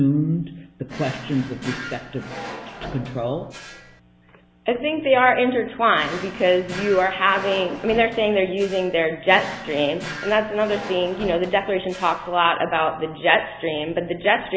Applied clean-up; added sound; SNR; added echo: none; Drawer open or close; 13 dB; none.